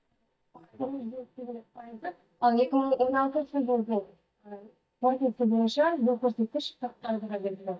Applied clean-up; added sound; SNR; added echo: neural mask model DeepFilterNet 3.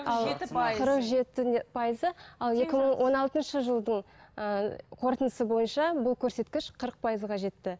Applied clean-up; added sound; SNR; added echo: none; none; none; none.